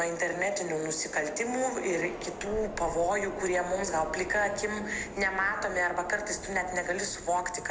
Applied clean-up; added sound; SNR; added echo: none; Subway, metro, underground; 11 dB; none.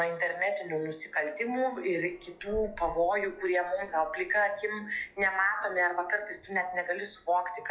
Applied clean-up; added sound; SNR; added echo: classical method log-MMSE.